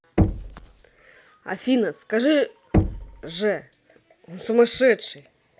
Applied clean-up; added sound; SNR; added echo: none; Knock; 4 dB; none.